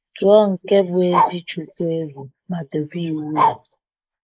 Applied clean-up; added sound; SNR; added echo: neural mask model Resemble Enhance denoiser.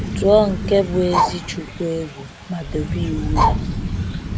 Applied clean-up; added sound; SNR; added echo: none; Bark + Thunder / Rain; 1 dB; none.